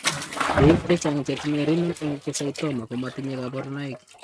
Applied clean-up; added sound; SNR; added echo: neural mask model RNNoise.